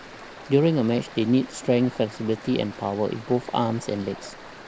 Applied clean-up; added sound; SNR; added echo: none; Stream; 17 dB; none.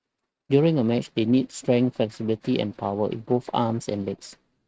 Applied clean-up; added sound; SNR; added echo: neural mask model RNNoise.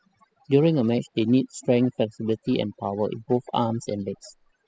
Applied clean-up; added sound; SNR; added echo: classical method spectral subtraction.